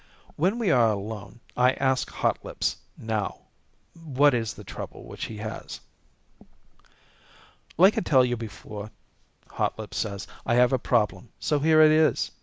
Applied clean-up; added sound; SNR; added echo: none; none; none; none.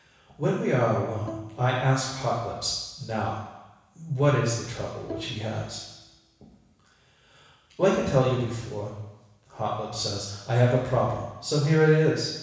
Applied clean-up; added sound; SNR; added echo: none; Bowed string instrument; 19 dB; reverberation time 1.1 s.